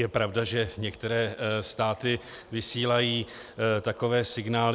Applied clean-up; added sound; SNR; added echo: none; none; none; none.